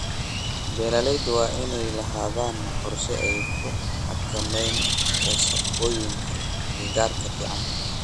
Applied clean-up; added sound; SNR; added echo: none; Bird; -3 dB; none.